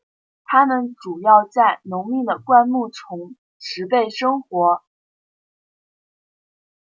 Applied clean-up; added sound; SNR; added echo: none; none; none; none.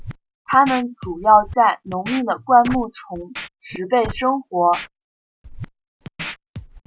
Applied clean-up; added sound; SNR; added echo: none; Scratching (performance technique); 15 dB; none.